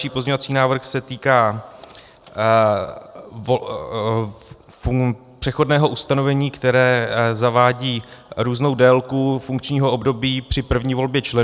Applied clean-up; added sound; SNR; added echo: none; none; none; none.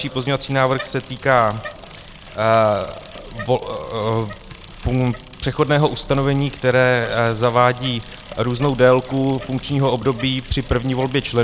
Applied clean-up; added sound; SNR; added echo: none; Bicycle; 18 dB; none.